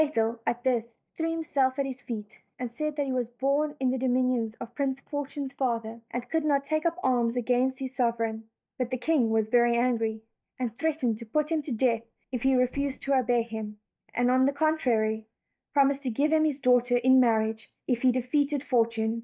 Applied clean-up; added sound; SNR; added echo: neural mask model DeepFilterNet 3.